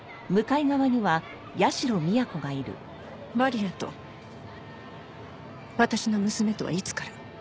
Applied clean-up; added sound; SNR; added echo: none; none; none; none.